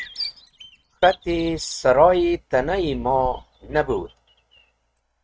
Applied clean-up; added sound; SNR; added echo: neural mask model RNNoise.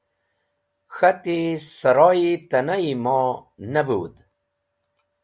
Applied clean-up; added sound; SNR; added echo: none; none; none; none.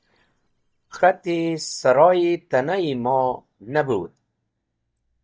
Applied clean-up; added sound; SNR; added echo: neural mask model DeepFilterNet 3.